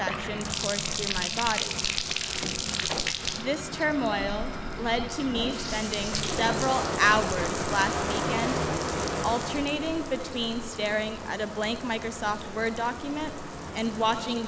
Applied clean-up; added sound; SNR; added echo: none; Bathtub (filling or washing); 2 dB; none.